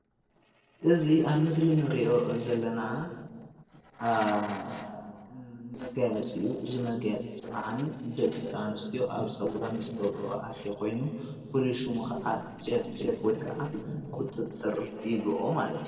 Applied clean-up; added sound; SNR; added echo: neural separator model SepFormer DNS4.